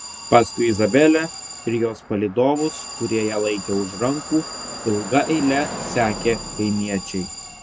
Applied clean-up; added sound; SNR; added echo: none; Alarm + Car passing by; 11 dB; none.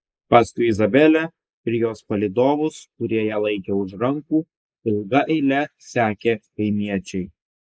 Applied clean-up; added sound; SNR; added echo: neural mask model Resemble Enhance denoiser.